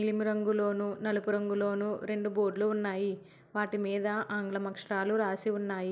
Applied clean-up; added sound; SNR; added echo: none; none; none; none.